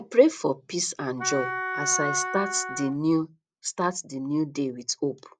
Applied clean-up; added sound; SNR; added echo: none; Wind instrument, woodwind instrument; 5 dB; none.